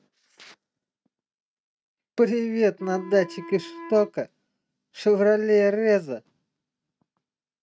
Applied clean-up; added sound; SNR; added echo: neural mask model RNNoise.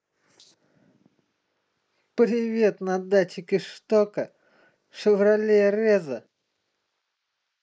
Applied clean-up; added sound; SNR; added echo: neural mask model Resemble Enhance denoiser.